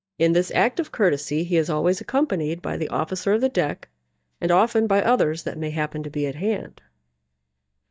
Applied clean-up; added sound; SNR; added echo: neural mask model DeepFilterNet 3.